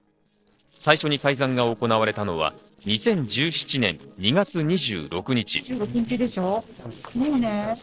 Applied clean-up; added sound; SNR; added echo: neural separator model SepFormer DNS4.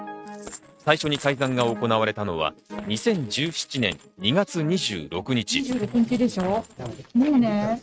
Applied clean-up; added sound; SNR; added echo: neural mask model RNNoise.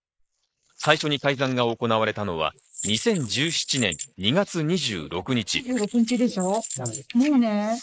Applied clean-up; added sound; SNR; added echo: neural mask model Resemble Enhance denoiser.